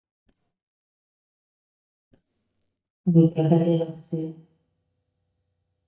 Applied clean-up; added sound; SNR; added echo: neural mask model DeepFilterNet 3.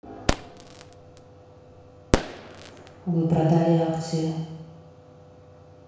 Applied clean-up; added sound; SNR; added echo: none; Fireworks; 3 dB; reverberation time 1.1 s.